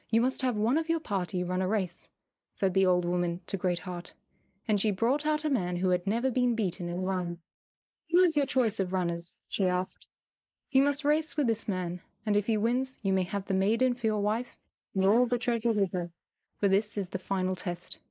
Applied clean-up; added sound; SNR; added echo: neural mask model Resemble Enhance denoiser.